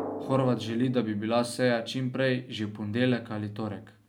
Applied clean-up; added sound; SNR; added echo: none; Drum; 15 dB; none.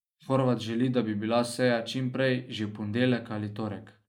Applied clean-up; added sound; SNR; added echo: neural mask model Resemble Enhance denoiser.